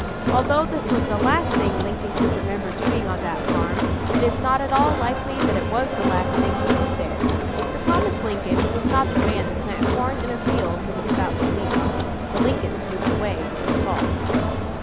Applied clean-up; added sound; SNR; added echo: none; Crowd; -5 dB; none.